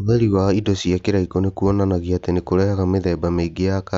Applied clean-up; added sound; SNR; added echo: none; none; none; none.